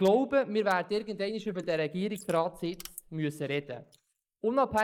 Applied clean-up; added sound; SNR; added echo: neural mask model Resemble Enhance denoiser.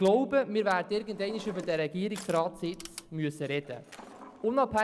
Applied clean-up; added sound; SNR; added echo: none; Drawer open or close + Crushing; 20 dB; none.